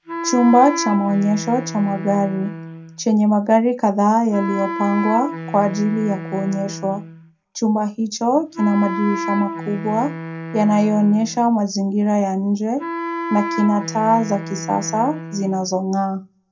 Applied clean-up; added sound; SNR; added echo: none; Wind instrument, woodwind instrument; 10 dB; reverberation time 0.2 s.